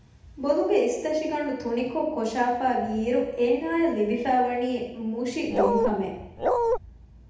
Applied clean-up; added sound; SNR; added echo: none; Bark; -3 dB; reverberation time 0.8 s.